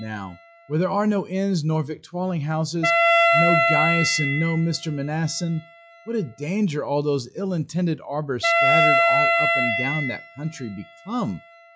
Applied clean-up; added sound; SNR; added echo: classical method log-MMSE.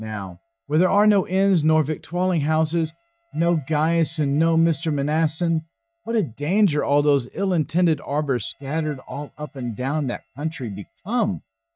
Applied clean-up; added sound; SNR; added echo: neural mask model DeepFilterNet 3.